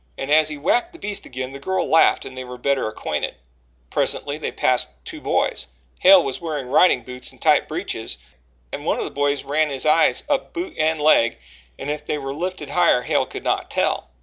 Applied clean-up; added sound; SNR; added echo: none; none; none; none.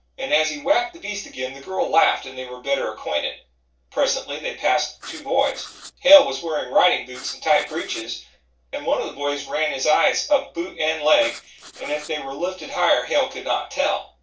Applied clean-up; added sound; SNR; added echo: neural separator model SepFormer DNS4.